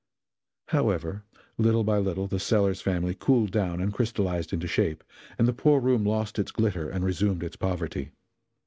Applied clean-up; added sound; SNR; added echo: none; none; none; none.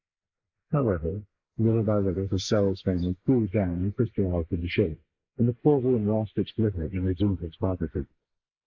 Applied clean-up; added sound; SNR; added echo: neural mask model Resemble Enhance denoiser.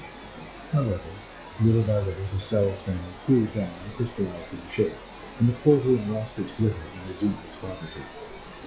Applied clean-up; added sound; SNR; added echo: classical method log-MMSE.